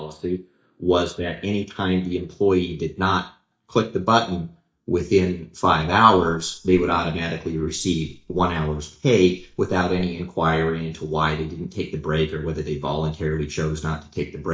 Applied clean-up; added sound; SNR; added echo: neural mask model DeepFilterNet 3.